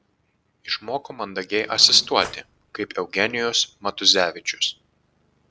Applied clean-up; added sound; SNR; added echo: none; Cutlery, silverware / Drawer open or close; 17 dB; none.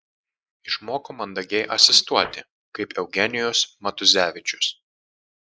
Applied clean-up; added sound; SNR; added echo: neural mask model Resemble Enhance denoiser.